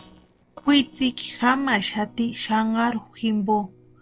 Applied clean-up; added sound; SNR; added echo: neural separator model SepFormer DNS4.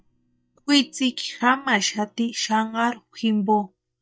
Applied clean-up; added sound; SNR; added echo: neural mask model DeepFilterNet 3.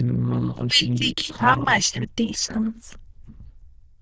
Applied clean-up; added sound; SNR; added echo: neural diffusion model UNIVERSE++.